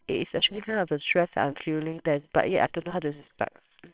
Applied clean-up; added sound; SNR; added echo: neural separator model SepFormer WHAMR!.